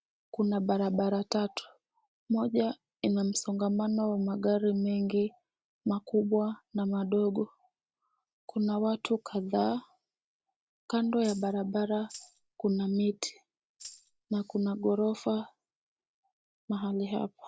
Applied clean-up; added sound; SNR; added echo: none; Tambourine; 19 dB; none.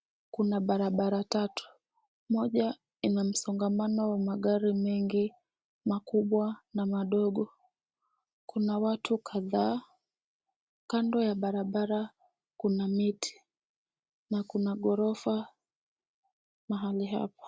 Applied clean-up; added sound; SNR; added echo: none; none; none; none.